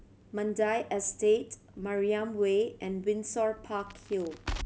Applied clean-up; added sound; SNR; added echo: none; Crackle; 15 dB; none.